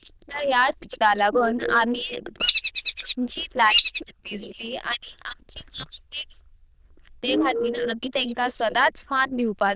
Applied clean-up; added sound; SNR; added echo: neural diffusion model UNIVERSE++.